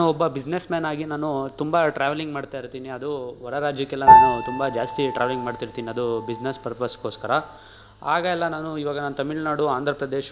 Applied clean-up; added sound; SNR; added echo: none; Piano; 0 dB; none.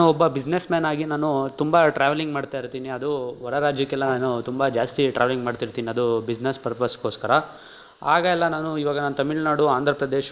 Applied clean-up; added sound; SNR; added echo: neural mask model Resemble Enhance denoiser.